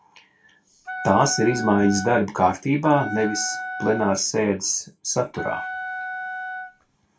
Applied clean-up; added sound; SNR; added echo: none; Wind instrument, woodwind instrument; 9 dB; reverberation time 0.2 s.